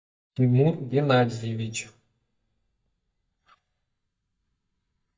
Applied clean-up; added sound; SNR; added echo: neural mask model DeepFilterNet 3.